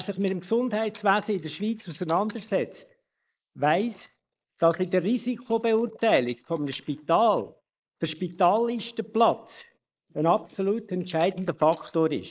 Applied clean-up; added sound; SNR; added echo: neural mask model Resemble Enhance denoiser.